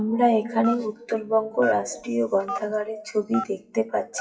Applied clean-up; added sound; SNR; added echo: classical method WPE with log-MMSE.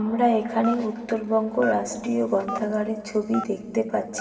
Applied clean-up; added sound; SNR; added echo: none; Telephone; 14 dB; reverberation time 2.7 s.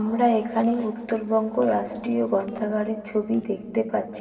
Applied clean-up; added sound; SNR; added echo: neural separator model SepFormer DNS4.